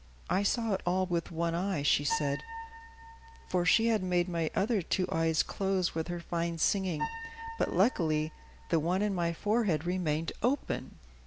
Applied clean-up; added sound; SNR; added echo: none; Piano; 16 dB; none.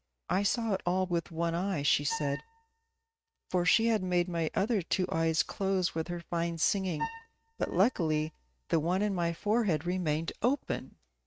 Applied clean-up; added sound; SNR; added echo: neural mask model RNNoise.